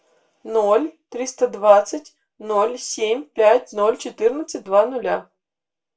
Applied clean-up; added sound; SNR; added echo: none; none; none; reverberation time 0.2 s.